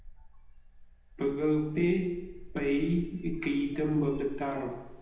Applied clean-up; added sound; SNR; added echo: none; Engine; 14 dB; reverberation time 0.8 s.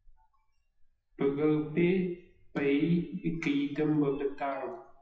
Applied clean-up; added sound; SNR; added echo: classical method WPE with log-MMSE.